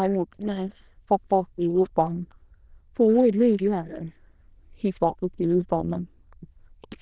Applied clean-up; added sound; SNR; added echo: neural diffusion model UNIVERSE++.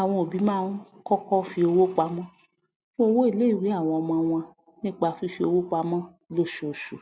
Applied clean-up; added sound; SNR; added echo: none; none; none; none.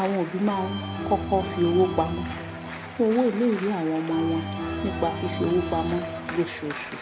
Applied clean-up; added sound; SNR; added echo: none; Organ; 6 dB; none.